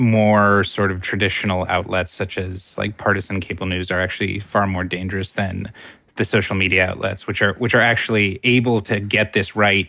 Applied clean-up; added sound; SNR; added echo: none; none; none; none.